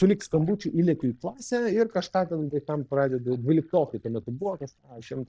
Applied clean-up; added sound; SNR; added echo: neural mask model DeepFilterNet 3.